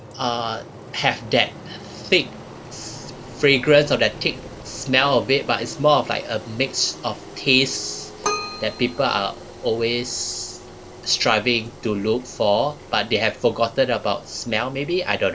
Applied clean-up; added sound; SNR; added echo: none; Engine + Keyboard (musical); 14 dB; none.